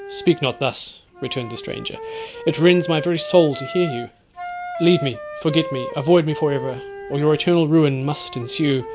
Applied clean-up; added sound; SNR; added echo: none; Wind instrument, woodwind instrument; 12 dB; none.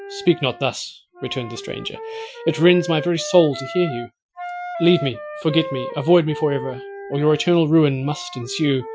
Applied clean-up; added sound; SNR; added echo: classical method Wiener filter.